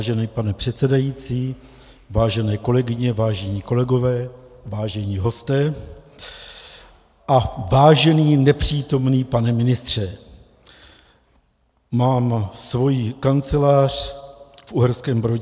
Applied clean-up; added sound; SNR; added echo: none; none; none; none.